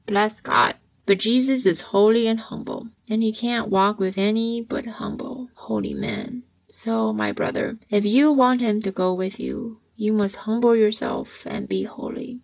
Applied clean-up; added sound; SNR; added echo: none; none; none; none.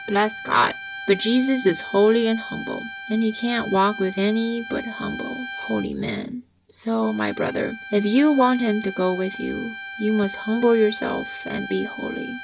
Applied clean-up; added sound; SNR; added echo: none; Bowed string instrument; 13 dB; none.